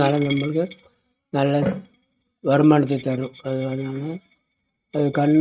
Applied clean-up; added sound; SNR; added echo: neural mask model RNNoise.